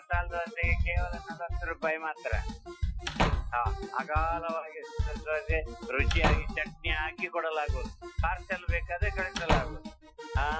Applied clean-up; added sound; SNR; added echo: classical method Wiener filter.